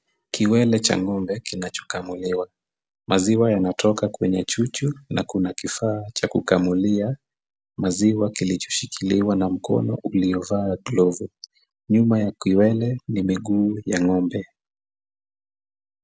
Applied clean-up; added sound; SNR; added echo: none; none; none; none.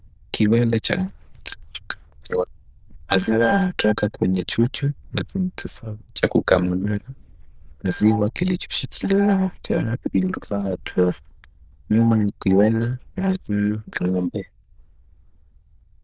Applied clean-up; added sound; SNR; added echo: neural diffusion model UNIVERSE++.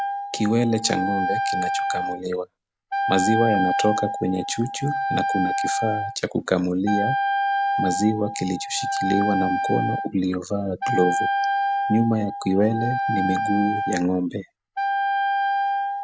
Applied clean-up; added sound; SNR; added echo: none; Wind instrument, woodwind instrument; 0 dB; none.